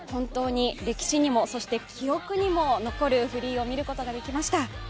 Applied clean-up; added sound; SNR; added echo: none; none; none; none.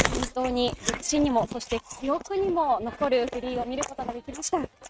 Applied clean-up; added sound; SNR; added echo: neural mask model RNNoise.